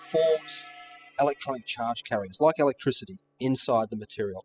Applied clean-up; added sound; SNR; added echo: classical method spectral subtraction.